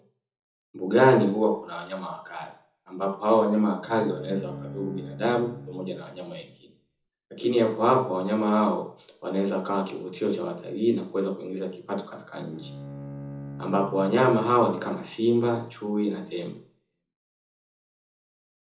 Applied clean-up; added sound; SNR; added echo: none; Bowed string instrument; 14 dB; reverberation time 0.6 s.